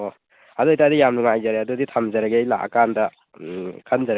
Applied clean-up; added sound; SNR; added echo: none; none; none; none.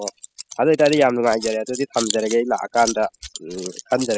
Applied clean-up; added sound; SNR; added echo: classical method spectral subtraction.